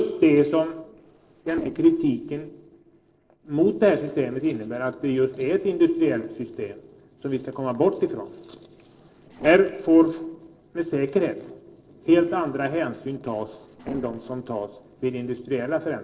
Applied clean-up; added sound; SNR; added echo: neural separator model SepFormer DNS4.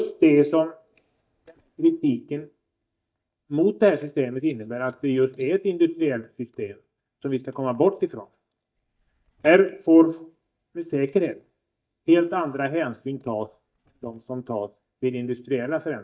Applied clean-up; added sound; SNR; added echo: neural mask model DeepFilterNet 3.